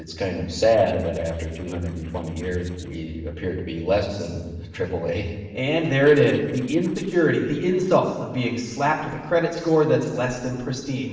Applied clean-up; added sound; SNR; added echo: neural separator model SepFormer DNS4.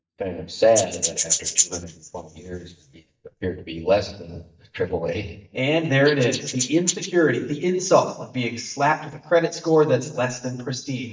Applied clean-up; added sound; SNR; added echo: neural mask model DeepFilterNet 3.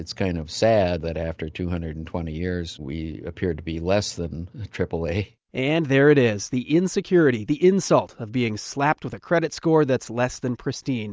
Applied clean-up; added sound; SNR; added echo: none; none; none; none.